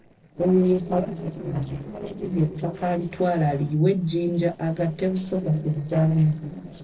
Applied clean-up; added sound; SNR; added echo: neural separator model SepFormer DNS4.